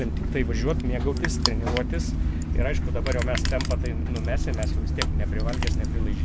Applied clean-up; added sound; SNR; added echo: none; Crushing; 12 dB; none.